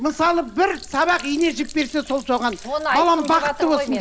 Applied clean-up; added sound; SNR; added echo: none; Sink (filling or washing); 19 dB; none.